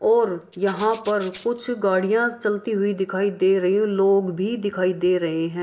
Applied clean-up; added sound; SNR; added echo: none; Rattle (instrument); 19 dB; reverberation time 0.5 s.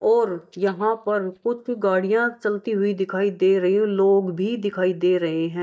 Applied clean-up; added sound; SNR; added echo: neural mask model DeepFilterNet 3.